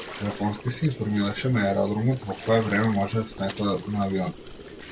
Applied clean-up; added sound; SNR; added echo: none; Gurgling; 15 dB; none.